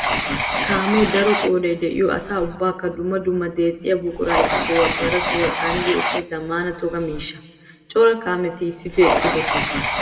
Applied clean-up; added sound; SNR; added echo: none; Writing; 3 dB; reverberation time 1.2 s.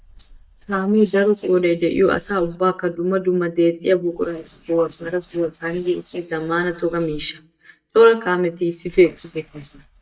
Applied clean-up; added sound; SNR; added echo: neural mask model DeepFilterNet 3.